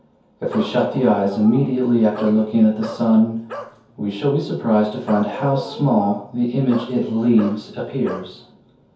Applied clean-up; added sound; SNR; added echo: none; Bark; 15 dB; reverberation time 0.6 s.